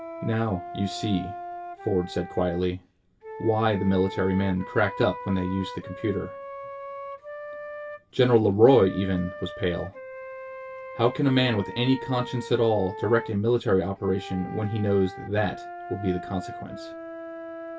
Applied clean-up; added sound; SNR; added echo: none; Wind instrument, woodwind instrument; 12 dB; reverberation time 0.1 s.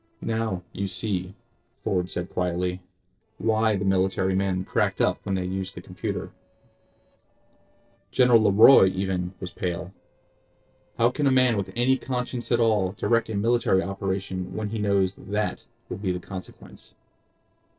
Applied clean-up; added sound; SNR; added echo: neural separator model SepFormer DNS4.